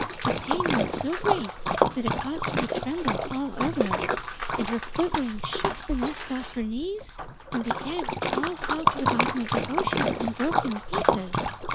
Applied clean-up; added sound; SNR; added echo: none; Splash, splatter; -3 dB; none.